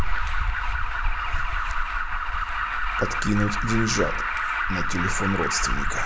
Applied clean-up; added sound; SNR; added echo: none; Alarm; -4 dB; none.